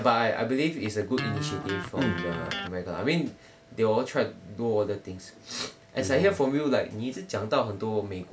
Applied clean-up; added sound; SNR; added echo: none; Electric guitar; 8 dB; none.